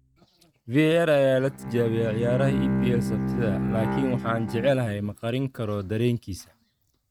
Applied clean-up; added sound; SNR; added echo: neural mask model RNNoise.